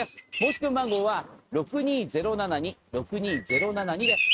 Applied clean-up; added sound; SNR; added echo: neural mask model RNNoise.